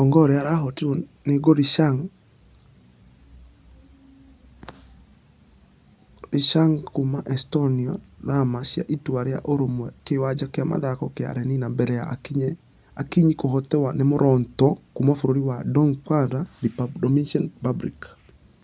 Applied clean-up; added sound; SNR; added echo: none; none; none; none.